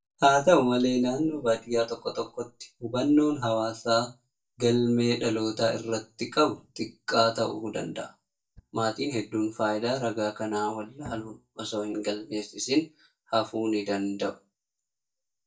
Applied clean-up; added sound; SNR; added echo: neural mask model DeepFilterNet 3.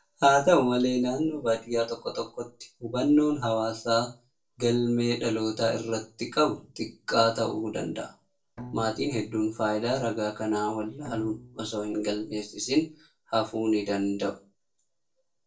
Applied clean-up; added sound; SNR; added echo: neural separator model SepFormer DNS4.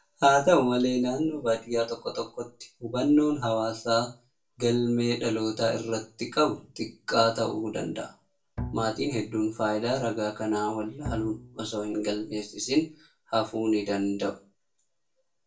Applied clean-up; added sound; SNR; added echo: none; Bowed string instrument; 12 dB; reverberation time 0.3 s.